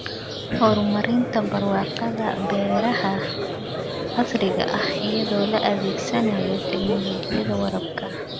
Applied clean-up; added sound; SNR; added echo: none; Crowd + Cough; 3 dB; none.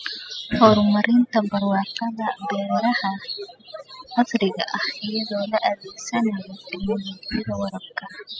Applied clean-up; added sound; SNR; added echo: classical method spectral subtraction.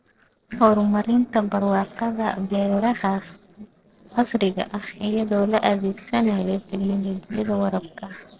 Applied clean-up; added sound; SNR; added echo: neural separator model SepFormer DNS4.